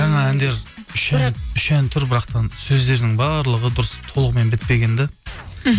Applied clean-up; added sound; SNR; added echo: none; none; none; none.